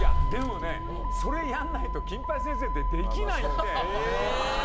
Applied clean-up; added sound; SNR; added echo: none; Motor vehicle (road); -5 dB; none.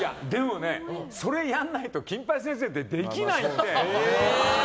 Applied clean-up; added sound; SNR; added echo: none; none; none; none.